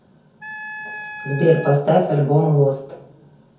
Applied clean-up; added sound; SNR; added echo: none; Wind instrument, woodwind instrument; 14 dB; reverberation time 0.6 s.